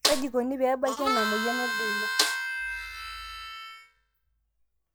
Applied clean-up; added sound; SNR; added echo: classical method log-MMSE.